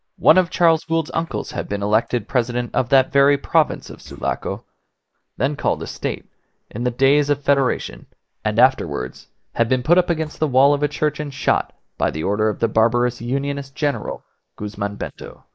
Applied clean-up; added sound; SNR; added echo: neural mask model Resemble Enhance denoiser.